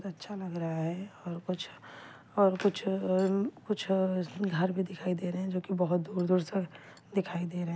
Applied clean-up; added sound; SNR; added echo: none; none; none; none.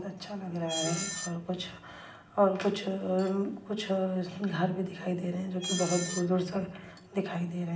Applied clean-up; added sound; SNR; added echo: none; Screech; 11 dB; reverberation time 0.9 s.